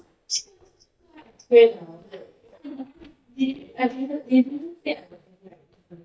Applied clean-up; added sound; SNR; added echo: neural mask model DeepFilterNet 3.